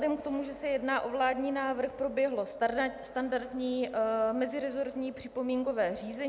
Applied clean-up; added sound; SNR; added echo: none; none; none; none.